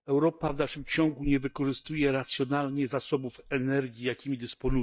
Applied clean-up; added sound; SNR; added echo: neural mask model DeepFilterNet 3.